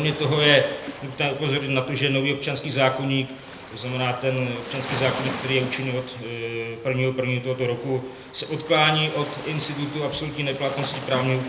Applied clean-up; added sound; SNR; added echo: none; Waves, surf; 13 dB; reverberation time 0.8 s.